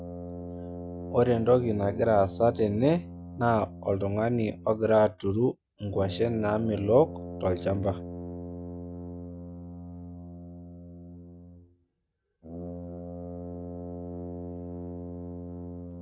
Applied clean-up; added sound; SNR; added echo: none; Brass instrument; 10 dB; none.